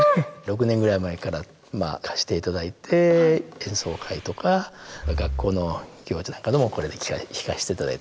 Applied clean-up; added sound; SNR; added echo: none; Breathing; 9 dB; none.